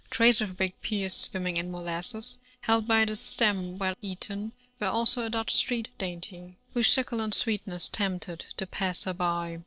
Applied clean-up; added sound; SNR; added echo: neural separator model SepFormer DNS4.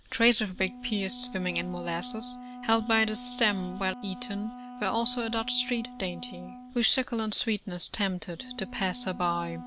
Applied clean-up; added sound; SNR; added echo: none; Wind instrument, woodwind instrument; 14 dB; none.